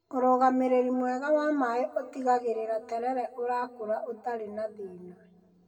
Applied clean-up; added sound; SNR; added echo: none; none; none; reverberation time 1.5 s.